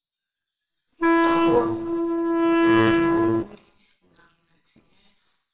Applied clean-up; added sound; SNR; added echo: neural separator model SepFormer WHAMR!.